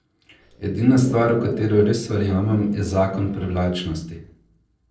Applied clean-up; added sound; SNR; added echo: neural separator model SepFormer DNS4.